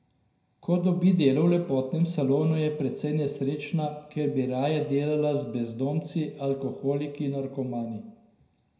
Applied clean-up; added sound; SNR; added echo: none; none; none; reverberation time 0.7 s.